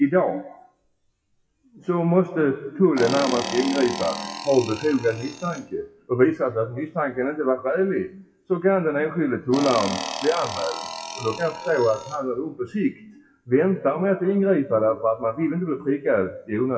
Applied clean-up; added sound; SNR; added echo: classical method WPE with log-MMSE.